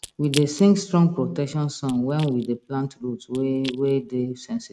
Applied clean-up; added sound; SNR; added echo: neural mask model RNNoise.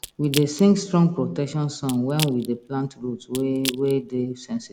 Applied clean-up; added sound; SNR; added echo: none; Crack / Crushing; 14 dB; none.